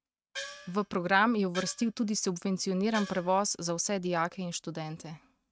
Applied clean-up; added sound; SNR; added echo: neural mask model RNNoise.